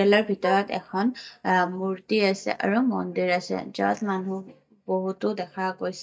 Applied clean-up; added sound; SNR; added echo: neural mask model DeepFilterNet 3.